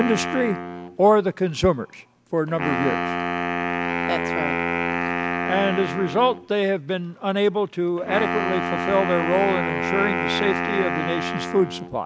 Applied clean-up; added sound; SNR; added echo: none; Wind instrument, woodwind instrument; 3 dB; none.